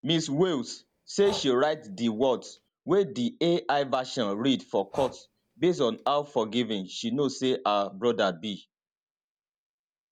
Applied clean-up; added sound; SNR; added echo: none; Breathing; 19 dB; none.